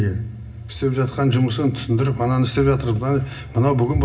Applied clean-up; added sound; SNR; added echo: none; none; none; reverberation time 0.4 s.